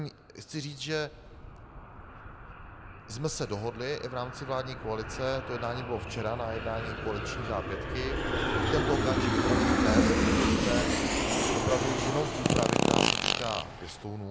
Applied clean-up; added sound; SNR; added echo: none; Fart + Aircraft; -5 dB; none.